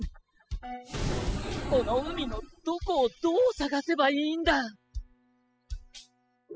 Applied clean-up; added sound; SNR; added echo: classical method spectral subtraction.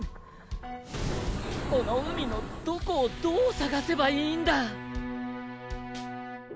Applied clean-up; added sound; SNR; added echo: none; Bass drum; 12 dB; none.